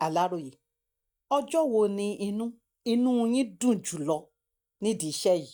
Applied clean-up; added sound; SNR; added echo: neural mask model DeepFilterNet 3.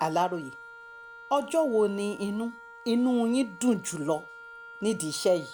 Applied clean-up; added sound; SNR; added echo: none; Wind instrument, woodwind instrument; 18 dB; none.